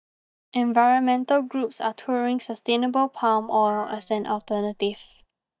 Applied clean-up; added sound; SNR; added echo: neural mask model DeepFilterNet 3.